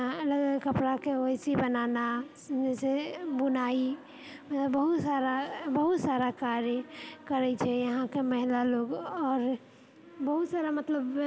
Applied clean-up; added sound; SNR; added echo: none; none; none; none.